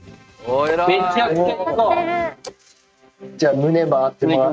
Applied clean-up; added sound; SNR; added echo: neural mask model RNNoise.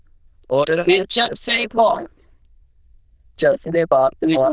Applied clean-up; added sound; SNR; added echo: neural diffusion model UNIVERSE++.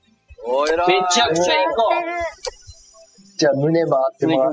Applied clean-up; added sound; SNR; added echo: classical method spectral subtraction.